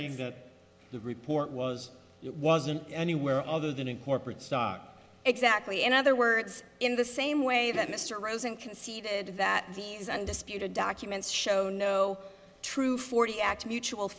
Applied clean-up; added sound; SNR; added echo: none; none; none; none.